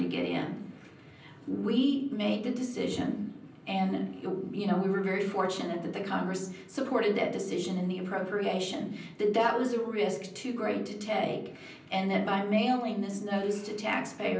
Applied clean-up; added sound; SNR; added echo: none; none; none; reverberation time 0.6 s.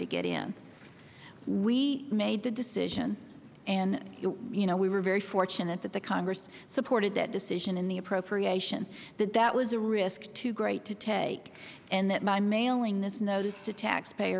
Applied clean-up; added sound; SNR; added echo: none; none; none; none.